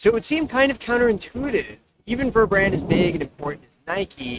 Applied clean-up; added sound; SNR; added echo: neural mask model RNNoise.